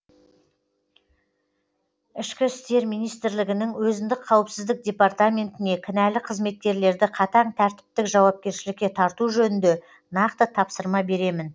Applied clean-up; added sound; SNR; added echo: none; none; none; none.